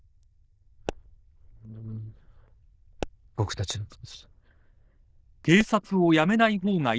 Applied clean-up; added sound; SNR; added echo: neural diffusion model UNIVERSE++.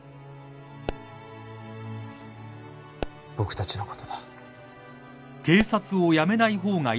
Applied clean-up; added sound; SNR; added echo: none; Explosion; 13 dB; none.